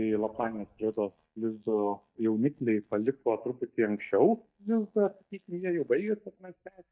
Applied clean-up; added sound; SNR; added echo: neural mask model DeepFilterNet 3.